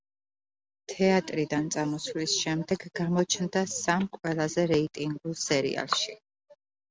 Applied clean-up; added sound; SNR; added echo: none; none; none; none.